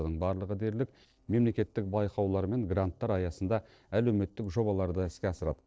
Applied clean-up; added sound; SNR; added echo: neural separator model SepFormer DNS4.